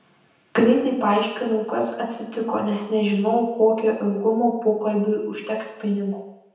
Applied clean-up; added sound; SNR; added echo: none; none; none; reverberation time 0.9 s.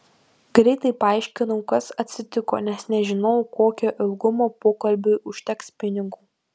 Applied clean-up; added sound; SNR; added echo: none; none; none; none.